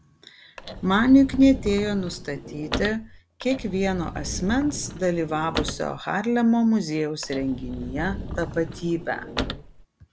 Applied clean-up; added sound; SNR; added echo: none; Sliding door / Slam / Wood; 9 dB; none.